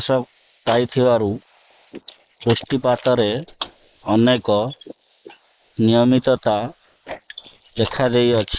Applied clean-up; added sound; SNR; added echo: neural mask model Resemble Enhance denoiser.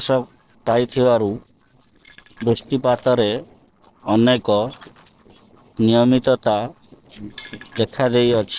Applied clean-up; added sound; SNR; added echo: neural separator model SepFormer DNS4.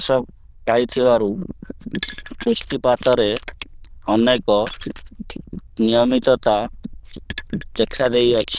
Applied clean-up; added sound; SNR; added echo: neural diffusion model UNIVERSE++.